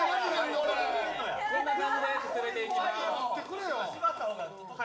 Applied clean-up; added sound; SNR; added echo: none; Acoustic guitar; 20 dB; reverberation time 0.7 s.